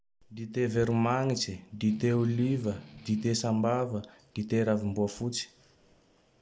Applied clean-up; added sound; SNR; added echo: none; Strum; 19 dB; none.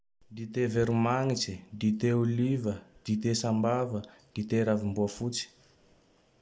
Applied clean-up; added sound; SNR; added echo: none; none; none; none.